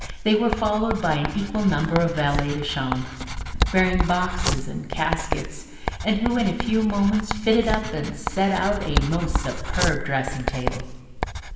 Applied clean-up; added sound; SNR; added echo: none; Writing; 3 dB; reverberation time 1.4 s.